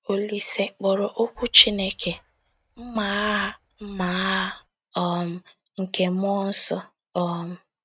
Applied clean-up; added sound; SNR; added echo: neural mask model RNNoise.